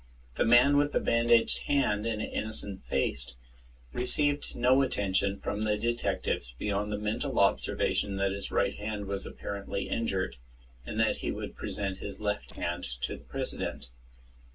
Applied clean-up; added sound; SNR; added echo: neural separator model SepFormer DNS4.